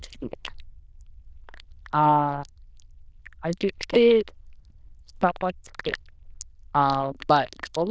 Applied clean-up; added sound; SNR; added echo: neural diffusion model UNIVERSE++.